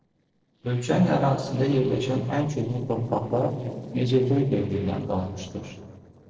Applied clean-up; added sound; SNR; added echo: neural separator model SepFormer DNS4.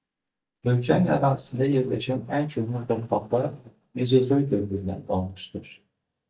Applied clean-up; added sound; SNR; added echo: neural mask model DeepFilterNet 3.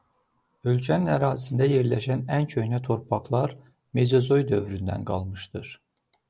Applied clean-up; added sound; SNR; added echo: none; none; none; none.